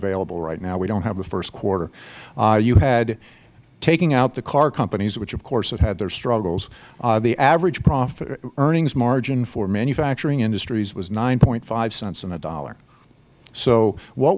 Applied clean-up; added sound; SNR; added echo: none; none; none; none.